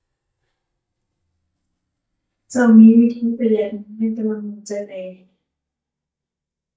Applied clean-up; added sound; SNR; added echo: neural mask model DeepFilterNet 3.